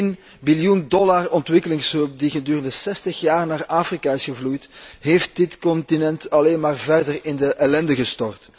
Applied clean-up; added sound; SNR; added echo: none; none; none; none.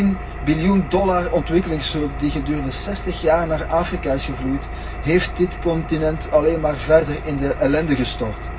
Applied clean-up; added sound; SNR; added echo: none; Engine; 9 dB; reverberation time 0.4 s.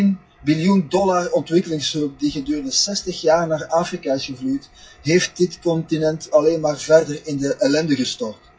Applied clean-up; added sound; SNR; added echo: classical method WPE with log-MMSE.